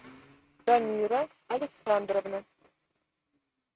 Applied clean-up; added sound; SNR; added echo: neural mask model RNNoise.